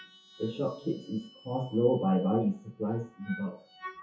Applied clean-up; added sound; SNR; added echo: classical method WPE with log-MMSE.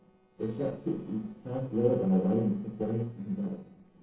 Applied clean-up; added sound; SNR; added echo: neural separator model SepFormer DNS4.